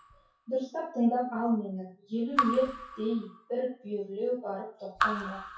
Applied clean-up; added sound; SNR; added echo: classical method WPE with log-MMSE.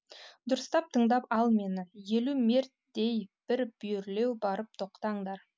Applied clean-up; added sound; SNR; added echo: none; none; none; none.